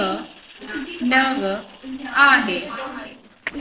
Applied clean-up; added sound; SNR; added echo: neural separator model SepFormer DNS4.